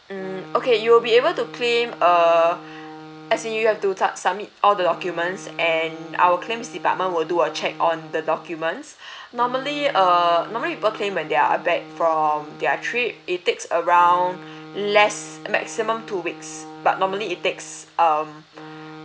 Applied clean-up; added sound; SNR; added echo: none; Wind instrument, woodwind instrument; 18 dB; none.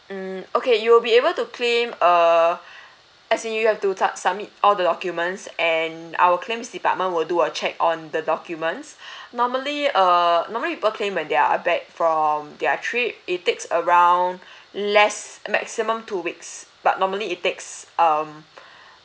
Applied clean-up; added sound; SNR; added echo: none; none; none; none.